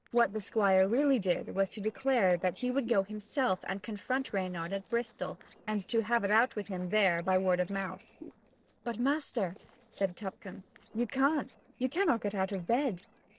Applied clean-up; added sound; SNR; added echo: neural separator model SepFormer DNS4.